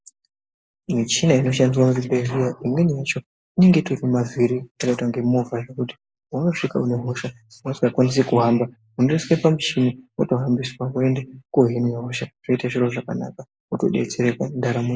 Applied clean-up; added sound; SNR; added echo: neural mask model Resemble Enhance denoiser.